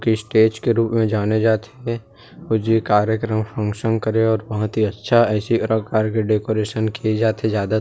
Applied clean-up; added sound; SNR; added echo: none; none; none; none.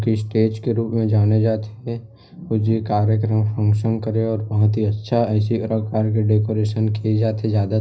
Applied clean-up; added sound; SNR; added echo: none; none; none; reverberation time 0.4 s.